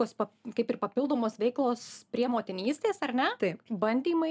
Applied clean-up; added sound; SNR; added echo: none; none; none; none.